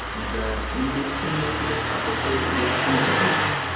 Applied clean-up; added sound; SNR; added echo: none; Engine starting; -4 dB; reverberation time 0.9 s.